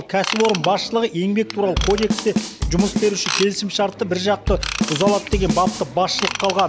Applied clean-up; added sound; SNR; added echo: none; Drum kit + Ratchet, pawl / Tools; 5 dB; none.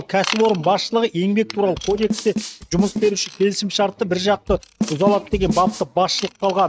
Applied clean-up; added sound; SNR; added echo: neural mask model RNNoise.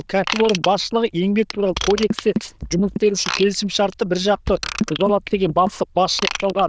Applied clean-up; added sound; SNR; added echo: neural diffusion model UNIVERSE++.